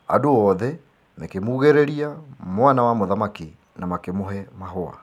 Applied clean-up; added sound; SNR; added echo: none; none; none; none.